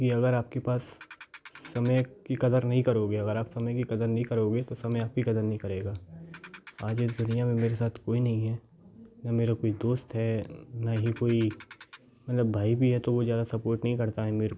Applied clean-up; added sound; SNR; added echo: none; Ratchet, pawl; 19 dB; none.